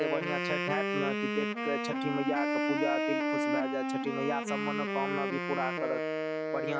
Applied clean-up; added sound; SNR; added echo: none; Wind instrument, woodwind instrument; -3 dB; none.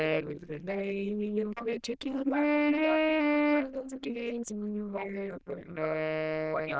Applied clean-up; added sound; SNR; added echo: neural diffusion model UNIVERSE++.